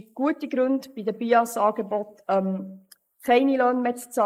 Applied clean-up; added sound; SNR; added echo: neural mask model Resemble Enhance denoiser.